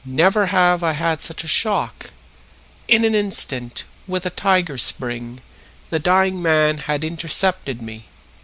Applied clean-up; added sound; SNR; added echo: none; none; none; none.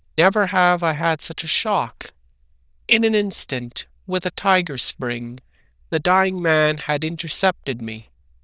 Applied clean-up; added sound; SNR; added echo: neural diffusion model UNIVERSE++.